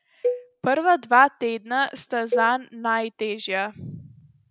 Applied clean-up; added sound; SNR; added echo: none; Cowbell; 9 dB; none.